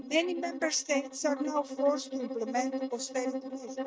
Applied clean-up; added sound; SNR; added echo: neural mask model DeepFilterNet 3.